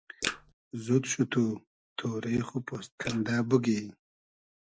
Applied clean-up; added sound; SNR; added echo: neural mask model Resemble Enhance denoiser.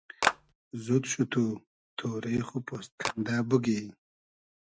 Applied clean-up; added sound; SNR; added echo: neural mask model RNNoise.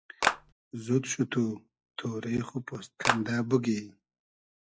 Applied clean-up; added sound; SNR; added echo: classical method log-MMSE.